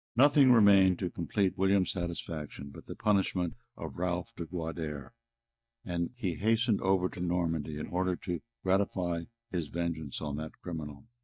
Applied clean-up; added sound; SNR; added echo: neural mask model DeepFilterNet 3.